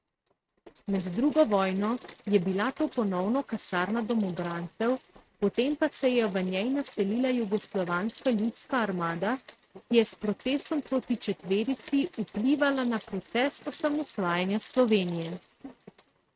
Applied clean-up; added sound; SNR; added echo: neural mask model RNNoise.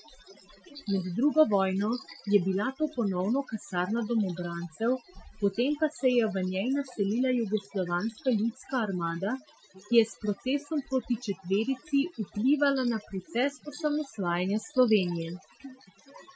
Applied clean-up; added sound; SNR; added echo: classical method Wiener filter.